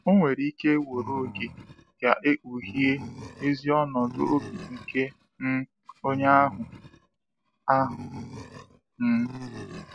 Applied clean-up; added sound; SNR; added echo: none; Animal; 15 dB; none.